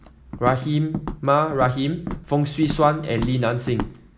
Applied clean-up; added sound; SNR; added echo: none; Walk, footsteps; 11 dB; none.